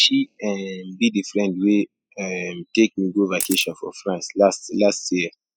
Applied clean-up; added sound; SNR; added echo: classical method spectral subtraction.